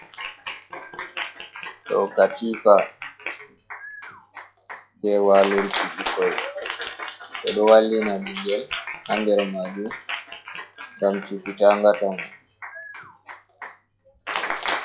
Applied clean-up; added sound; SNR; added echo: classical method log-MMSE.